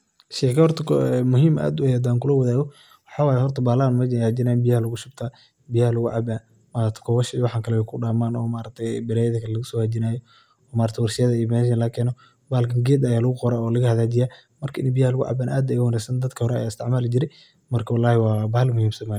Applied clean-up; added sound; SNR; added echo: none; none; none; none.